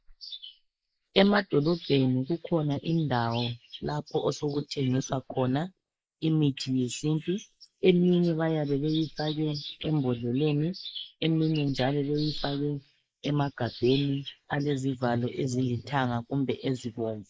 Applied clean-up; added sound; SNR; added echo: neural mask model Resemble Enhance denoiser.